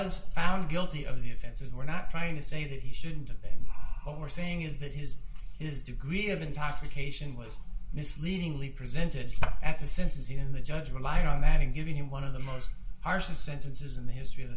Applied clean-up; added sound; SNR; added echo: none; none; none; reverberation time 0.2 s.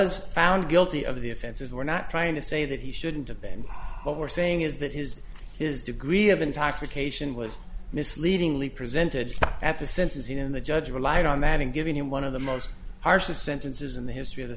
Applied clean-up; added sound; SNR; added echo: none; none; none; none.